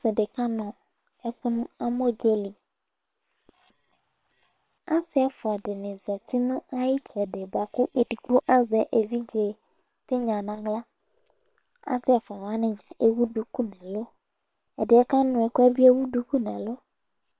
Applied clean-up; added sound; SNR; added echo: neural separator model SepFormer WHAM!.